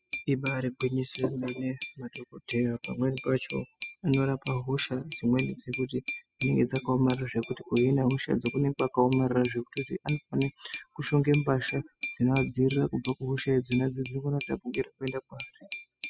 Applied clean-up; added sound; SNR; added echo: classical method spectral subtraction.